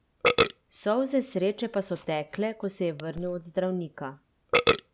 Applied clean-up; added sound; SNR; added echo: none; Burping, eructation; 0 dB; none.